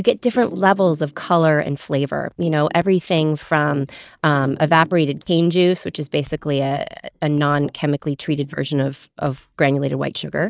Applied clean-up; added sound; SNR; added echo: neural mask model DeepFilterNet 3.